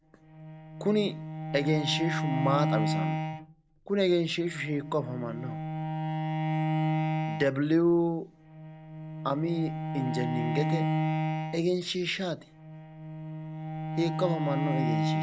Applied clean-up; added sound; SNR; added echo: none; Bowed string instrument; 1 dB; none.